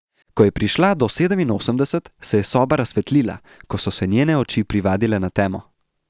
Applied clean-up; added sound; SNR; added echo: none; none; none; none.